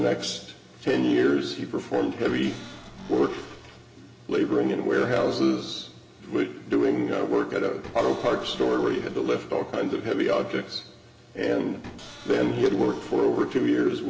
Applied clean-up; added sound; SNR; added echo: none; Cupboard open or close / Door; 18 dB; reverberation time 0.8 s.